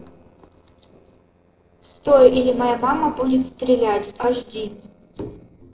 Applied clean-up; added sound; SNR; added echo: neural separator model SepFormer DNS4.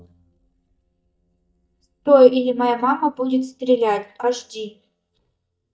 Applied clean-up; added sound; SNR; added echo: neural mask model DeepFilterNet 3.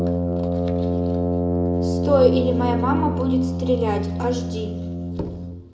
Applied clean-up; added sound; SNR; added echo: none; Brass instrument; -2 dB; reverberation time 1.2 s.